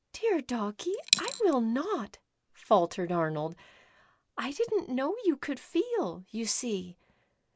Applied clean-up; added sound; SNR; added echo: none; Coin (dropping); 0 dB; none.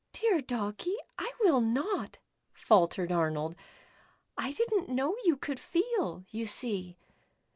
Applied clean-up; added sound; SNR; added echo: none; none; none; none.